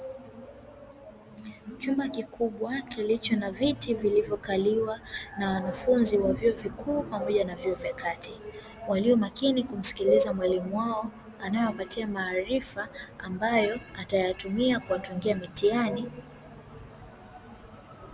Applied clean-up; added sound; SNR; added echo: none; none; none; none.